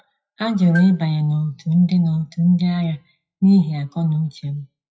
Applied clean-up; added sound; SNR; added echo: classical method WPE with log-MMSE.